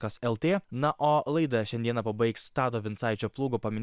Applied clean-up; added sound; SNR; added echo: neural separator model SepFormer WHAM!.